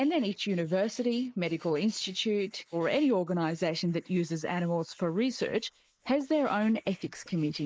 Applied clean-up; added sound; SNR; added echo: neural mask model Resemble Enhance denoiser.